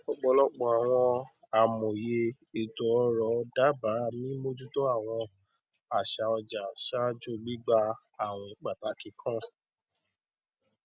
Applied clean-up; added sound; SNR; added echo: none; none; none; none.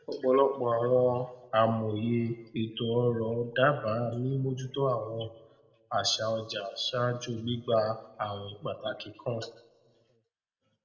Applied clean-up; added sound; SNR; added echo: none; none; none; reverberation time 0.9 s.